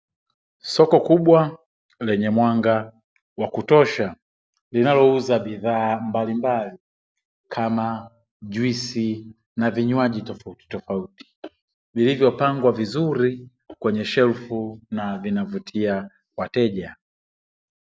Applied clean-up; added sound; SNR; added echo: none; none; none; none.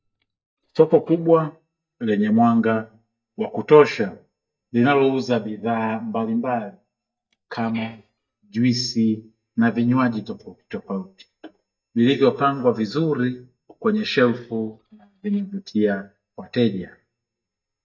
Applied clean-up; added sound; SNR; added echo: neural mask model DeepFilterNet 3.